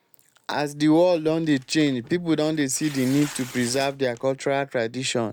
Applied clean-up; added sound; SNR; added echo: none; Tearing; 20 dB; none.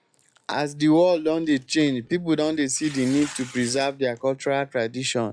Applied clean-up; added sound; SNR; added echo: classical method log-MMSE.